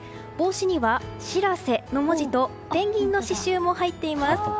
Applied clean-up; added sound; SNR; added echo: none; none; none; none.